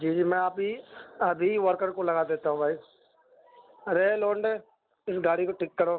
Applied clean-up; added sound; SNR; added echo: none; none; none; none.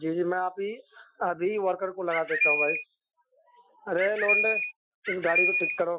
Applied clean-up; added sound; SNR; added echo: classical method Wiener filter.